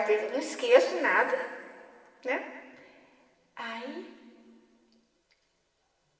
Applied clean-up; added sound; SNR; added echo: none; none; none; reverberation time 2.6 s.